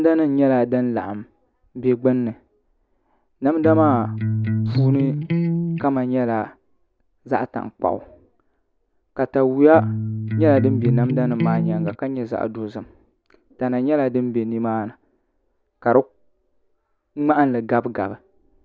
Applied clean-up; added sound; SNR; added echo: none; Electric guitar; 0 dB; none.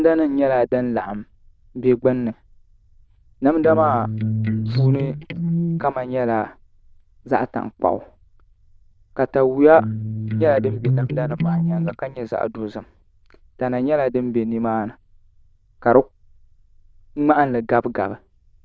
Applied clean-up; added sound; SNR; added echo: neural diffusion model UNIVERSE++.